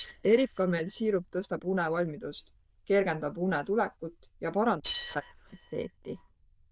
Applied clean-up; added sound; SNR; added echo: neural diffusion model UNIVERSE++.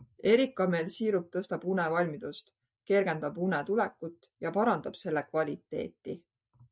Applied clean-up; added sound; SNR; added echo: none; none; none; none.